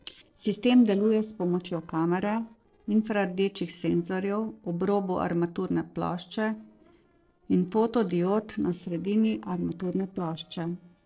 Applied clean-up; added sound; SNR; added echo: neural separator model SepFormer DNS4.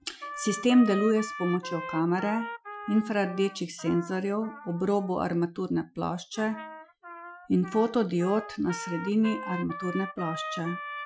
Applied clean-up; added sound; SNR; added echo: classical method Wiener filter.